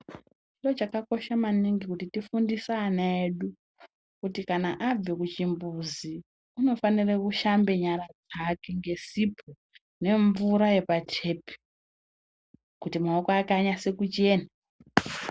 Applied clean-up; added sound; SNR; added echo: none; none; none; none.